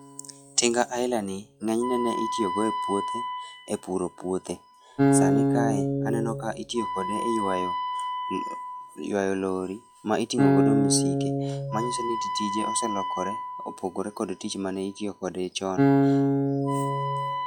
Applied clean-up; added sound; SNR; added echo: classical method log-MMSE.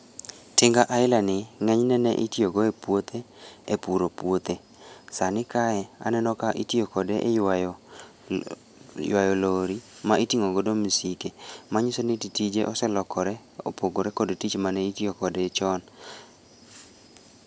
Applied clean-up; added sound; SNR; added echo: none; none; none; none.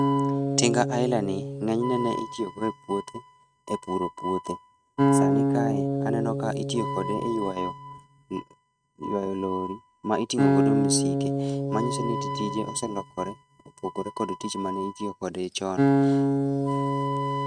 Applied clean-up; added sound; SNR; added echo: neural mask model RNNoise.